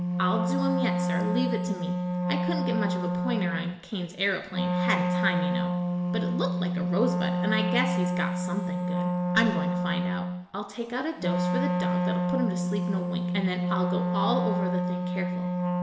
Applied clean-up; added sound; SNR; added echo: none; Wind instrument, woodwind instrument; -4 dB; reverberation time 1.0 s.